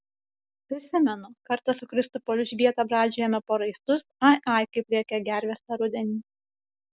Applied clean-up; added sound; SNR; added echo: none; none; none; none.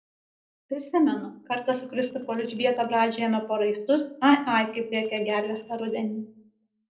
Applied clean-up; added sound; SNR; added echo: neural separator model SepFormer DNS4.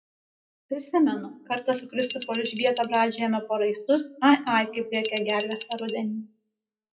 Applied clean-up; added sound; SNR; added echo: classical method WPE with log-MMSE.